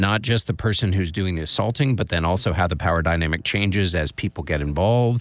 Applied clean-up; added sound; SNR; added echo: none; none; none; none.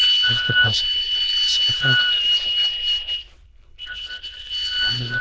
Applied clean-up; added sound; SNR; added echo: neural diffusion model UNIVERSE++.